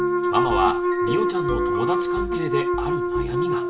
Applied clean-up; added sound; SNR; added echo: none; Wind instrument, woodwind instrument; -5 dB; reverberation time 0.4 s.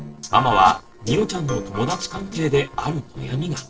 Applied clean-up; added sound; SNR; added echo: neural separator model SepFormer DNS4.